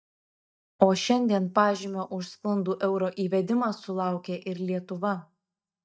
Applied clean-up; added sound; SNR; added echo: neural mask model DeepFilterNet 3.